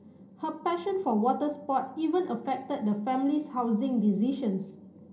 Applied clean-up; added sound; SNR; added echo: none; none; none; reverberation time 0.3 s.